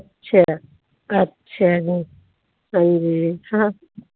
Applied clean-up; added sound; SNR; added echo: none; none; none; none.